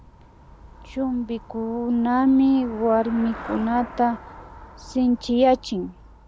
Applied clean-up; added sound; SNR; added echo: none; Traffic noise, roadway noise / Bicycle; 17 dB; none.